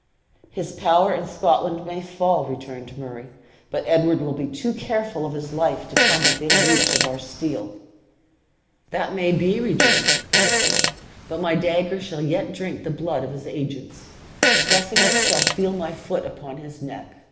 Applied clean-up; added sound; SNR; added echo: none; Fart; -4 dB; reverberation time 1.1 s.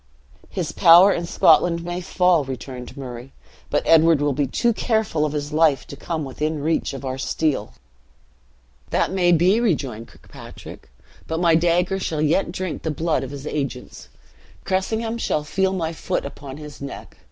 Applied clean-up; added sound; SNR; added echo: none; none; none; none.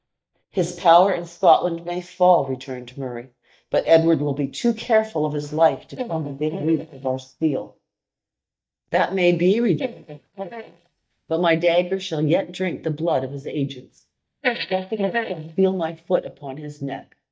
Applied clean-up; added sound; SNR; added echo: neural mask model DeepFilterNet 3.